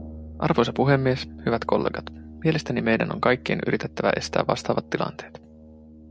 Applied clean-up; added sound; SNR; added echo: none; Brass instrument; 17 dB; none.